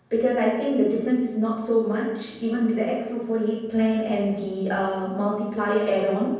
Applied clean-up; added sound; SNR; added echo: none; none; none; reverberation time 1.1 s.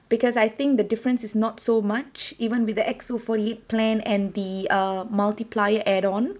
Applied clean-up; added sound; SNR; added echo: none; none; none; none.